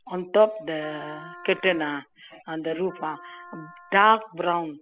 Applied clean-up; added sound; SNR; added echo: classical method spectral subtraction.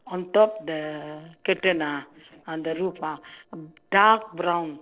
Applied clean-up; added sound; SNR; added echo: neural separator model SepFormer DNS4.